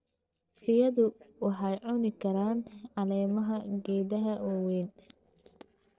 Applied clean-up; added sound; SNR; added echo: neural separator model SepFormer DNS4.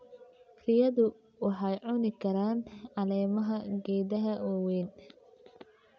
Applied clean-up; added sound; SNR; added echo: none; none; none; none.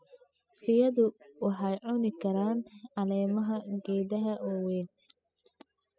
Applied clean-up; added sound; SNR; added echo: classical method spectral subtraction.